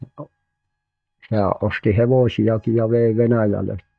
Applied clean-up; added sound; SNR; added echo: neural mask model DeepFilterNet 3.